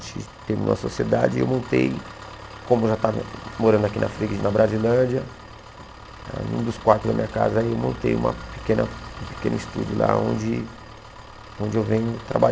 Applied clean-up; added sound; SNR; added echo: none; Engine; 16 dB; none.